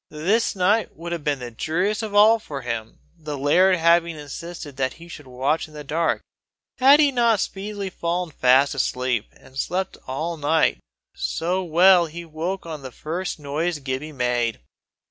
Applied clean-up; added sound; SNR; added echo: none; none; none; none.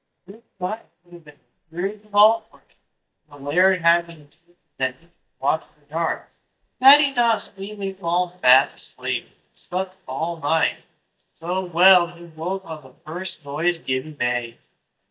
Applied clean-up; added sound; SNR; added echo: neural mask model DeepFilterNet 3.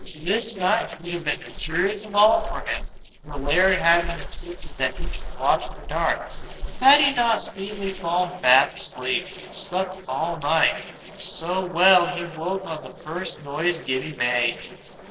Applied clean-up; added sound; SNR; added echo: neural separator model SepFormer DNS4.